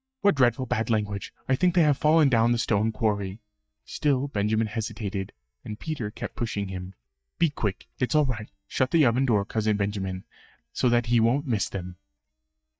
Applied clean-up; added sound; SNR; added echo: neural mask model DeepFilterNet 3.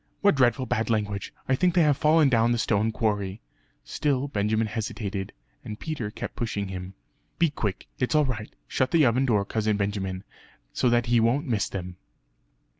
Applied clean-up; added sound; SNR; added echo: none; none; none; none.